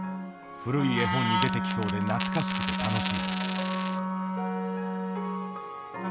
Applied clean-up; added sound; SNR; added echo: none; Coin (dropping) + Wind instrument, woodwind instrument; -4 dB; none.